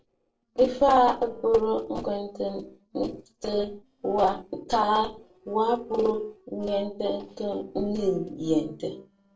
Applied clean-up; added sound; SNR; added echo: neural separator model SepFormer DNS4.